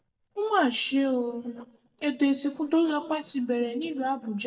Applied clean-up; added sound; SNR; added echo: neural mask model DeepFilterNet 3.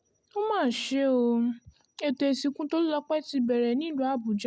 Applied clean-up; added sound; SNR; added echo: none; none; none; none.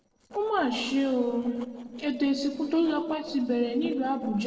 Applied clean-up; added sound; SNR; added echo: neural separator model SepFormer DNS4.